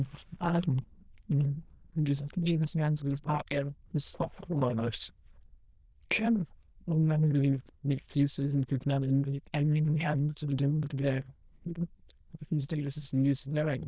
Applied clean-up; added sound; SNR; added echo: neural diffusion model UNIVERSE++.